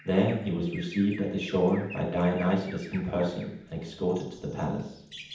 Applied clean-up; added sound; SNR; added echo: none; Bird vocalization, bird call, bird song; 19 dB; reverberation time 0.8 s.